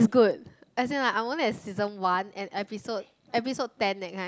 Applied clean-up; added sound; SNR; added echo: none; none; none; none.